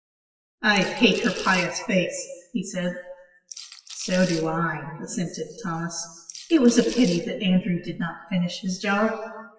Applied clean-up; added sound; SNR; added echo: classical method WPE with log-MMSE.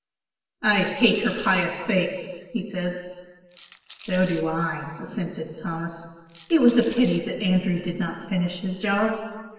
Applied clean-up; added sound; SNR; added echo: none; Rattle / Rattle (instrument); 15 dB; reverberation time 1.4 s.